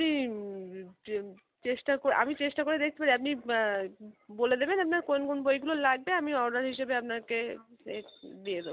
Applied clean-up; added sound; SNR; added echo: none; none; none; none.